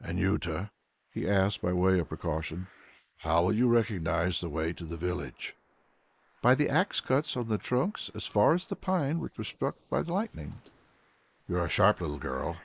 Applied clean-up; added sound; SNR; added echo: neural mask model Resemble Enhance denoiser.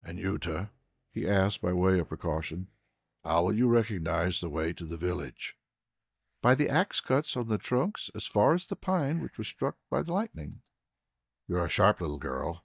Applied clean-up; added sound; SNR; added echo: neural mask model DeepFilterNet 3.